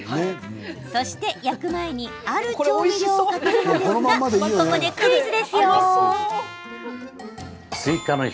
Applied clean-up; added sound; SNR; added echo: none; none; none; none.